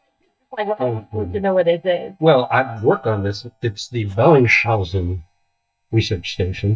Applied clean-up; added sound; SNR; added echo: neural mask model DeepFilterNet 3.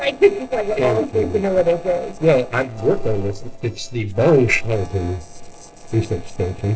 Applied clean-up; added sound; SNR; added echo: neural separator model SepFormer DNS4.